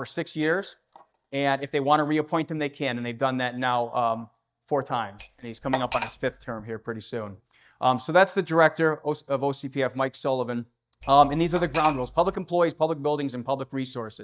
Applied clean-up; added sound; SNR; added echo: neural mask model DeepFilterNet 3.